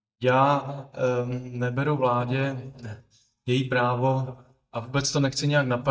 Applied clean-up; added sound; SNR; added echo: neural mask model DeepFilterNet 3.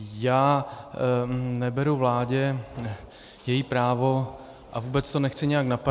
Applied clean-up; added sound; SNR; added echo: none; none; none; none.